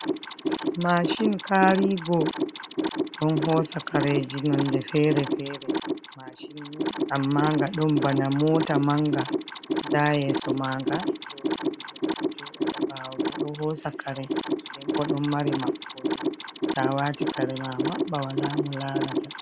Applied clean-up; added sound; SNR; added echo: none; Mechanisms; 2 dB; none.